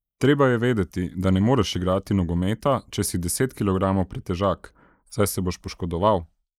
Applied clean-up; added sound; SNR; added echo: neural mask model Resemble Enhance denoiser.